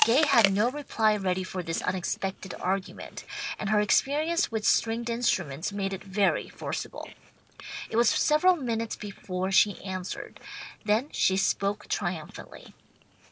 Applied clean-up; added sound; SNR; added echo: none; Chewing, mastication; 12 dB; none.